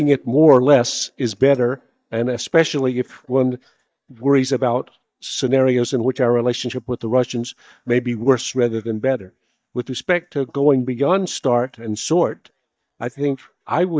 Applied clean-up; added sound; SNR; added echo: neural mask model DeepFilterNet 3.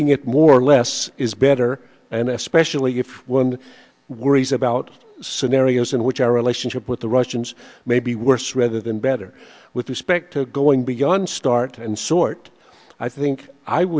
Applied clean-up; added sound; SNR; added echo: none; none; none; none.